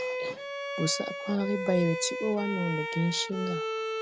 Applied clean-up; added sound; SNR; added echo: none; Bowed string instrument; 3 dB; none.